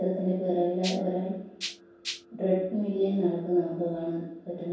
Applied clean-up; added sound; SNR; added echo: none; Rattle (instrument); 9 dB; reverberation time 0.7 s.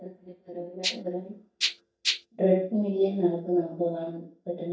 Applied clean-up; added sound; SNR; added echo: neural mask model DeepFilterNet 3.